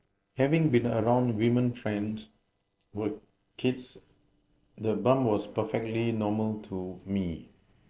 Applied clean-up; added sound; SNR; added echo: neural separator model SepFormer DNS4.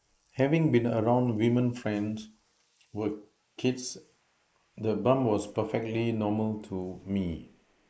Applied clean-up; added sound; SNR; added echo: neural mask model Resemble Enhance denoiser.